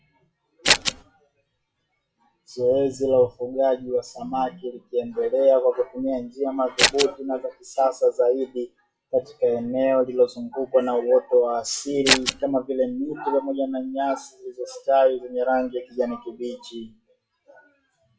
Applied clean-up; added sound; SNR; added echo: classical method WPE with log-MMSE.